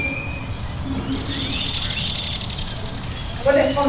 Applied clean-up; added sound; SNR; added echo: none; Bird; 0 dB; reverberation time 0.7 s.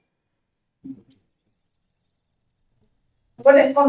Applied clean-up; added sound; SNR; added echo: neural mask model DeepFilterNet 3.